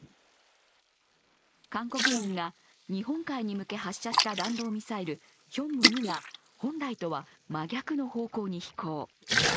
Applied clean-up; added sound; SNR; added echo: neural mask model Resemble Enhance denoiser.